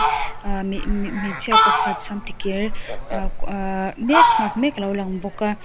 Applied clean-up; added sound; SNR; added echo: none; Fowl; -4 dB; none.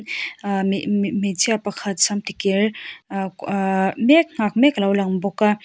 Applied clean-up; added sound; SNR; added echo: none; none; none; none.